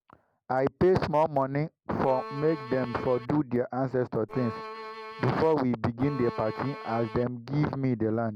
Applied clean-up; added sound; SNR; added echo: none; Bowed string instrument; 12 dB; none.